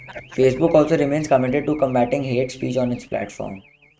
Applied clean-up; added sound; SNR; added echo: neural mask model RNNoise.